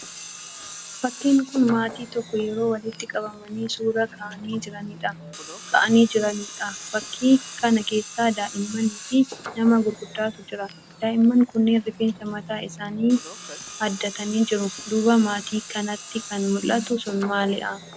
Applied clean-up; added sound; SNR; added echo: none; Tools; 15 dB; none.